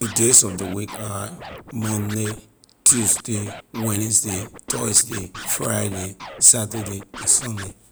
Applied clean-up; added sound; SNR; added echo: none; Scratching (performance technique); 15 dB; none.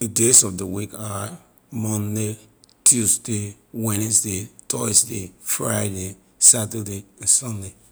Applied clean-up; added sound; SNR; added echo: none; none; none; none.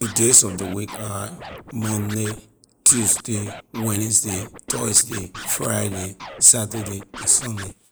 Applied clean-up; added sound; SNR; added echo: neural mask model Resemble Enhance denoiser.